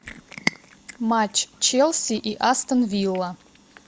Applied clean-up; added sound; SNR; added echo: none; Cat; 13 dB; none.